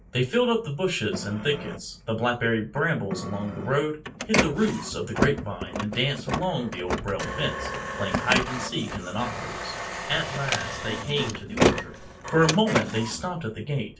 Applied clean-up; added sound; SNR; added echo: none; Printer; 3 dB; reverberation time 0.2 s.